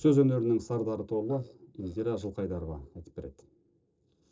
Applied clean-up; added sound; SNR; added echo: neural separator model SepFormer DNS4.